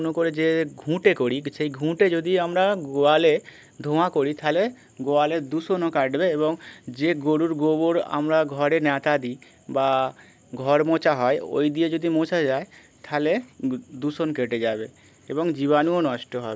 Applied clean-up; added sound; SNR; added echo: none; none; none; none.